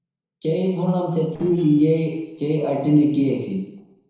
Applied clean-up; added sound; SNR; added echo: neural separator model SepFormer DNS4.